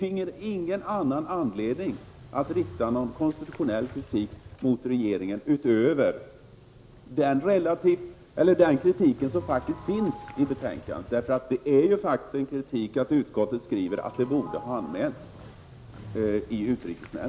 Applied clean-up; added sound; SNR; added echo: none; Sliding door / Doorbell + Motorcycle; 19 dB; none.